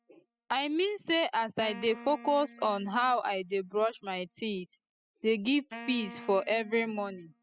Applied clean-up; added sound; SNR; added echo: classical method spectral subtraction.